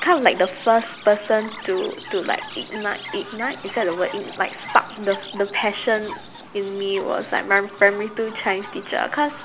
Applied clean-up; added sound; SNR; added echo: none; Chirp, tweet; 15 dB; none.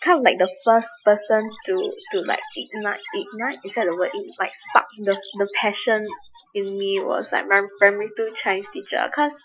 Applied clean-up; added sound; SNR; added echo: classical method Wiener filter.